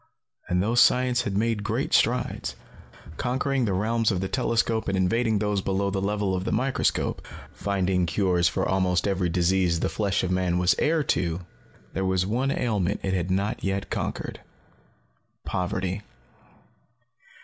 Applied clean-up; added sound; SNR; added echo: none; Run; 19 dB; none.